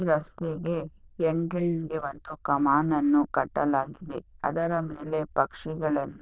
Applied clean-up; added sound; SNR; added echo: neural diffusion model UNIVERSE++.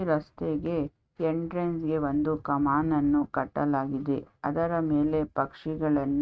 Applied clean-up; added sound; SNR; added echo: neural mask model RNNoise.